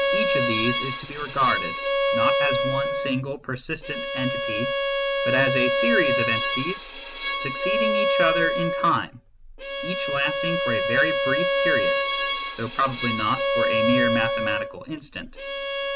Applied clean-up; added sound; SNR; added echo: none; Bowed string instrument; -3 dB; none.